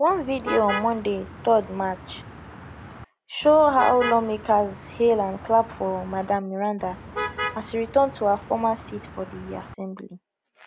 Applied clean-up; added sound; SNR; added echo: none; Motor vehicle (road); 11 dB; none.